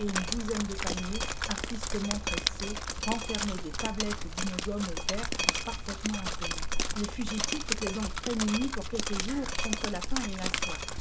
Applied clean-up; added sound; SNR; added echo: none; Drip; -3 dB; none.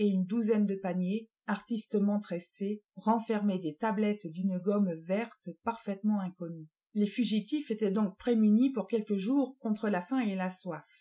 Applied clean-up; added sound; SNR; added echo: none; none; none; none.